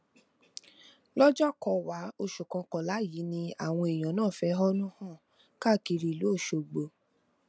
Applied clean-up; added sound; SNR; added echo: none; none; none; none.